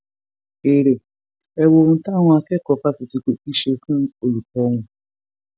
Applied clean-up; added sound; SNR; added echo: none; none; none; none.